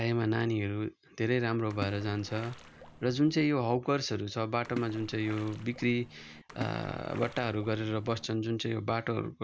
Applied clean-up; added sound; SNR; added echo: none; Splash, splatter; 15 dB; none.